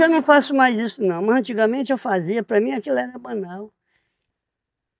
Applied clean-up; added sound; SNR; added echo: neural mask model DeepFilterNet 3.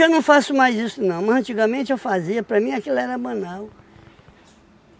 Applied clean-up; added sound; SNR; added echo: none; none; none; none.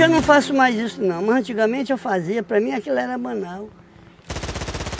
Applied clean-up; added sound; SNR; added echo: none; Acoustic guitar / Strum + Gunshot, gunfire; 13 dB; none.